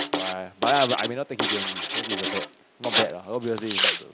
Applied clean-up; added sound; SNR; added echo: none; Writing; -4 dB; none.